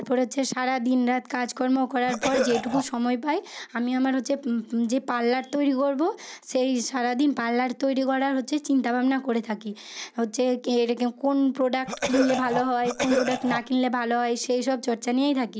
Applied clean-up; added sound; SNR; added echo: none; Cough; 4 dB; none.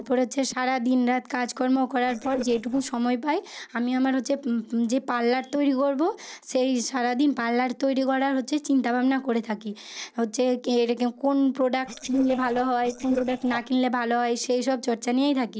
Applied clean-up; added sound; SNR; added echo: neural separator model SepFormer DNS4.